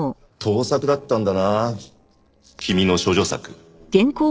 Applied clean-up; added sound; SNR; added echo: neural separator model SepFormer DNS4.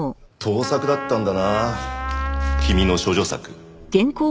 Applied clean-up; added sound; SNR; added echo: none; Trumpet; 11 dB; none.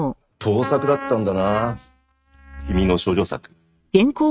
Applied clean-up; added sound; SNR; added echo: neural mask model RNNoise.